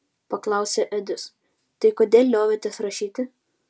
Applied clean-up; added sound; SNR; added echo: none; none; none; none.